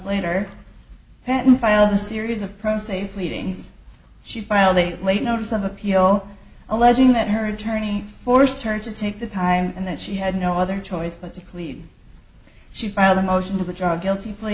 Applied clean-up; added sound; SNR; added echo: none; none; none; none.